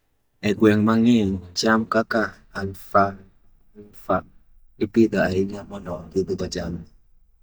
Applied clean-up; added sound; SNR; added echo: neural mask model DeepFilterNet 3.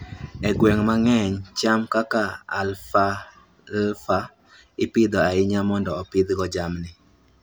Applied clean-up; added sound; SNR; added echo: none; none; none; none.